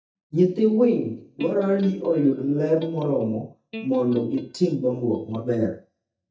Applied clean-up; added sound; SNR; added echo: neural mask model DeepFilterNet 3.